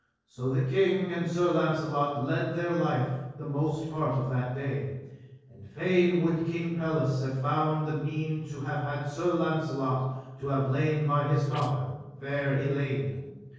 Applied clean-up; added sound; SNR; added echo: neural separator model SepFormer DNS4.